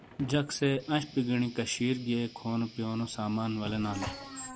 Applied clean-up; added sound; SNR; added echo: none; Thunder / Rain + Guitar; 19 dB; none.